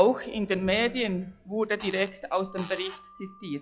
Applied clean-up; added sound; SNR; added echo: classical method log-MMSE.